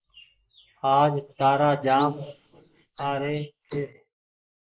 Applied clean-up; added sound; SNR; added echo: neural mask model Resemble Enhance denoiser.